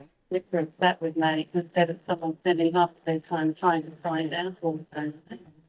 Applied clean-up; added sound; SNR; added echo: neural mask model DeepFilterNet 3.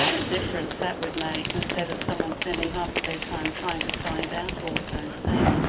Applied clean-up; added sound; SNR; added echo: none; Fireworks; -3 dB; reverberation time 2.7 s.